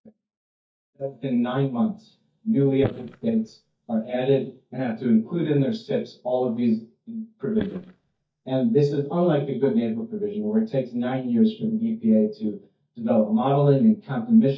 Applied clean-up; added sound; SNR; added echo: neural mask model DeepFilterNet 3.